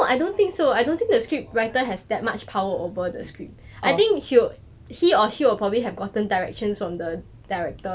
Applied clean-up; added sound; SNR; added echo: none; none; none; none.